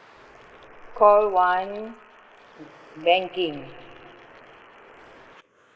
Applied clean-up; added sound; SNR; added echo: neural mask model Resemble Enhance denoiser.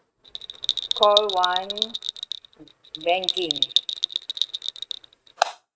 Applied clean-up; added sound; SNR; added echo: neural mask model RNNoise.